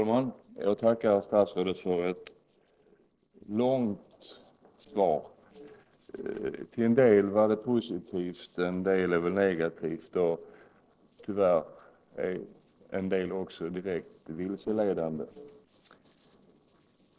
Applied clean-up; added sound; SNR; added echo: neural separator model SepFormer DNS4.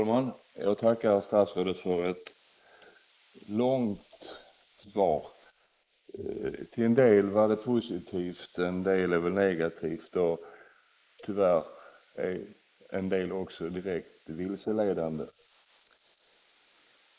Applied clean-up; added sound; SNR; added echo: neural mask model Resemble Enhance denoiser.